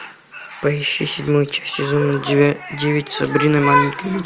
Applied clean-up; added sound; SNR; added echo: none; none; none; none.